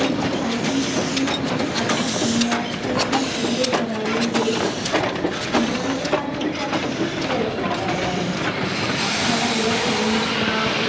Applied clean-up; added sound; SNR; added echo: none; Hiss; -3 dB; reverberation time 0.5 s.